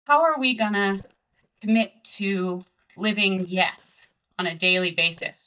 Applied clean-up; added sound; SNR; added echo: neural mask model DeepFilterNet 3.